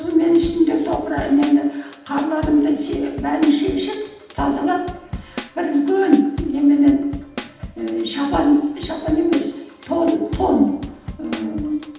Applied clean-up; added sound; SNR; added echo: none; Drum kit; 14 dB; reverberation time 0.8 s.